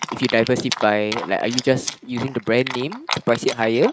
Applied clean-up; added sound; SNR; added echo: neural mask model RNNoise.